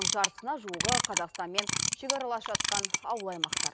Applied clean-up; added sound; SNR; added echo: none; Clock; -4 dB; none.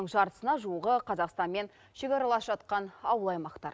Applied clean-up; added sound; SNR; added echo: none; none; none; none.